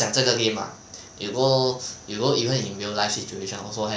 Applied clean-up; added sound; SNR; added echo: none; none; none; none.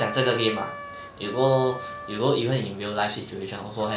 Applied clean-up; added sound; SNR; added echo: none; Trumpet; 13 dB; none.